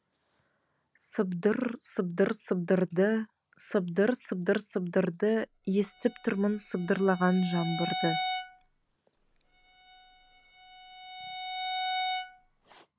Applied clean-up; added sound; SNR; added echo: none; Bowed string instrument; 7 dB; none.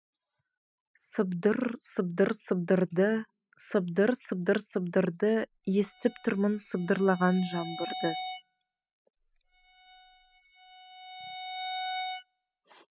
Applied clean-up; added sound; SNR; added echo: classical method spectral subtraction.